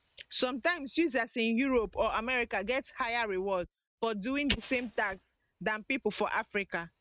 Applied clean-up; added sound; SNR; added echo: neural mask model RNNoise.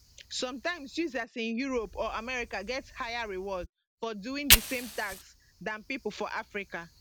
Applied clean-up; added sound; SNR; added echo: none; Fire; -1 dB; none.